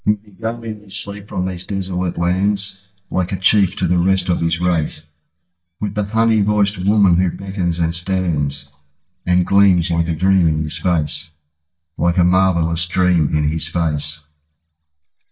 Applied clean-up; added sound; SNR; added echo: neural mask model DeepFilterNet 3.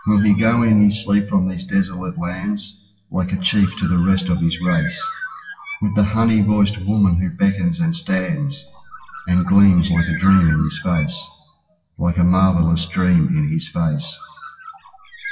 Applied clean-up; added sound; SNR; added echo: classical method WPE with log-MMSE.